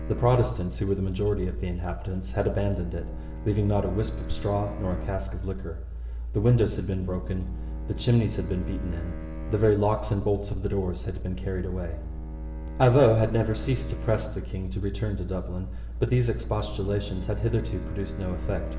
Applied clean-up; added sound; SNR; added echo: none; Bowed string instrument; 17 dB; reverberation time 1.6 s.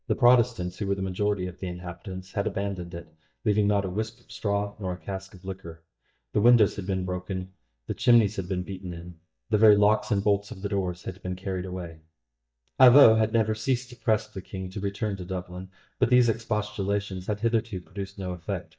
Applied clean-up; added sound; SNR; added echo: neural mask model DeepFilterNet 3.